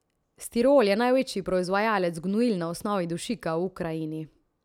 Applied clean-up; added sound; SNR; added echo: none; none; none; none.